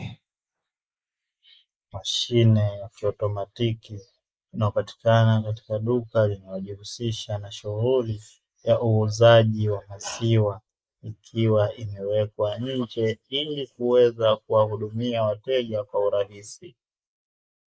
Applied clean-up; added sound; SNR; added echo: neural mask model Resemble Enhance denoiser.